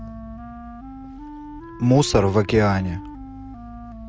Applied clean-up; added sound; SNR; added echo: none; Wind instrument, woodwind instrument; 15 dB; none.